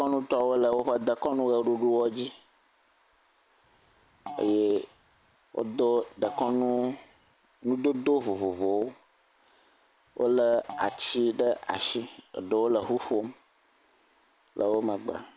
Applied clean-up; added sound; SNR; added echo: none; Fart; 18 dB; none.